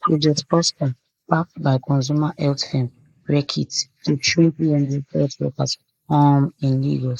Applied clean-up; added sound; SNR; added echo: neural mask model Resemble Enhance denoiser.